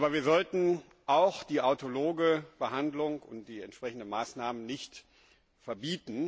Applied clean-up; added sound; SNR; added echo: none; none; none; none.